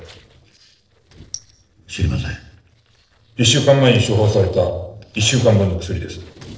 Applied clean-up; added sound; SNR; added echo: neural separator model SepFormer DNS4.